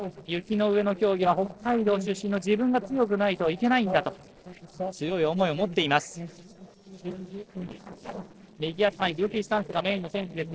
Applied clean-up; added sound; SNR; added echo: neural separator model SepFormer DNS4.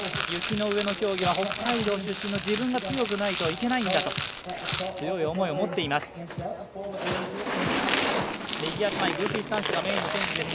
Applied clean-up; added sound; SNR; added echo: none; Rattle; 3 dB; none.